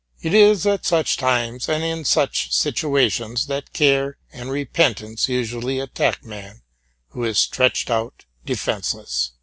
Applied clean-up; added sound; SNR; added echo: none; none; none; none.